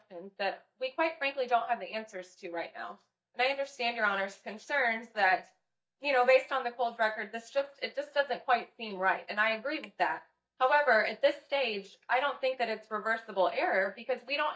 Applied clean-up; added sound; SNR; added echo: neural mask model DeepFilterNet 3.